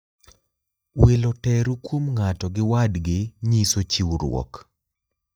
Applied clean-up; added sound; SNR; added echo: neural mask model DeepFilterNet 3.